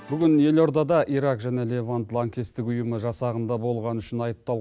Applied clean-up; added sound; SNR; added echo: none; none; none; none.